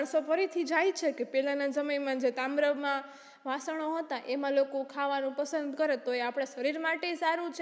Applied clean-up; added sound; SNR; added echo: none; none; none; none.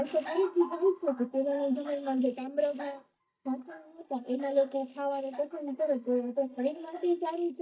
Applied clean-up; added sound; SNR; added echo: neural mask model DeepFilterNet 3.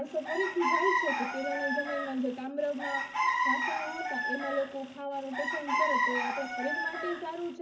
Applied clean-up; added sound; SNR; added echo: none; Chicken, rooster; -2 dB; reverberation time 0.3 s.